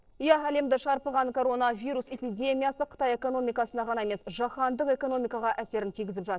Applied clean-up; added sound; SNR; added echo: neural separator model SepFormer DNS4.